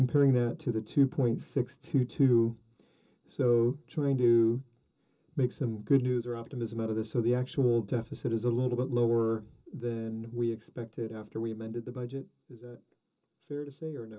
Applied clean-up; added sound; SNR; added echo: none; none; none; reverberation time 0.2 s.